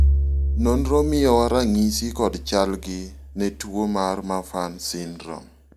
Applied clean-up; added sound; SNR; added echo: none; Bowed string instrument; 3 dB; none.